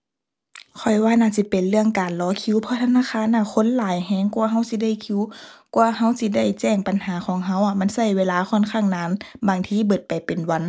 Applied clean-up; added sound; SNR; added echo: none; none; none; none.